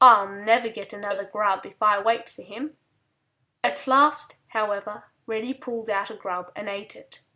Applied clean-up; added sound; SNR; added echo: none; Cowbell; 17 dB; none.